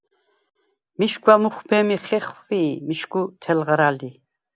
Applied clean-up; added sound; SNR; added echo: none; none; none; none.